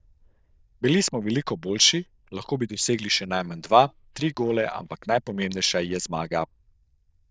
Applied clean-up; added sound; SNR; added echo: neural diffusion model UNIVERSE++.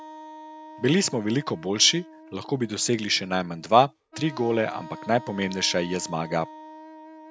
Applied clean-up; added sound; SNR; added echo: none; Wind instrument, woodwind instrument; 18 dB; none.